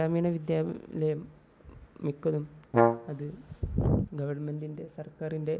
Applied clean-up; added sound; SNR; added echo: none; Brass instrument; -3 dB; none.